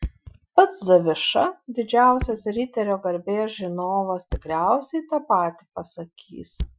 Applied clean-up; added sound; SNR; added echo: classical method Wiener filter.